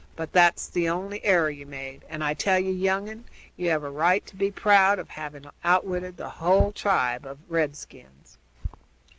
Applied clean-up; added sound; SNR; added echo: none; none; none; none.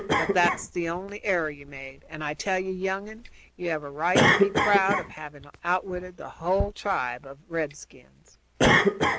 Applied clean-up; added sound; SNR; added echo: none; Cough; -1 dB; none.